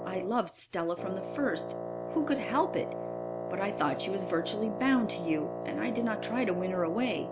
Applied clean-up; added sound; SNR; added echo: none; Wind instrument, woodwind instrument; 5 dB; none.